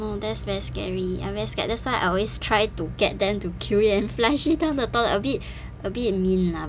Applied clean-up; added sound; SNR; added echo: none; none; none; none.